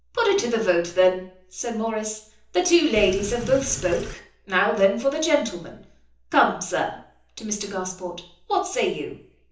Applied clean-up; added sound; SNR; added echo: none; Sink (filling or washing); 9 dB; reverberation time 0.7 s.